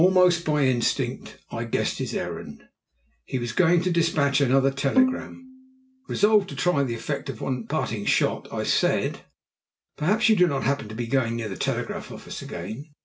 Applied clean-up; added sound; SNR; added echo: none; Bowed string instrument; 3 dB; none.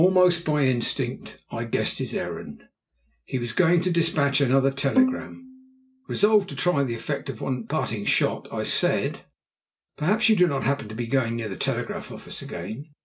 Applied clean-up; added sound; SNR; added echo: neural separator model SepFormer DNS4.